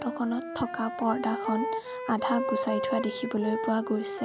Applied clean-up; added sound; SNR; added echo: none; Wind instrument, woodwind instrument; 4 dB; none.